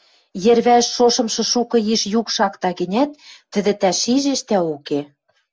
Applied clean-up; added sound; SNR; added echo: none; none; none; none.